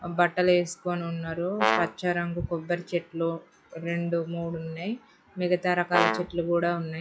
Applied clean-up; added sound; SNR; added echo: classical method log-MMSE.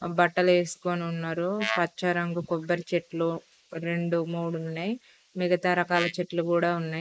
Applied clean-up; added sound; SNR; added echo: neural mask model Resemble Enhance denoiser.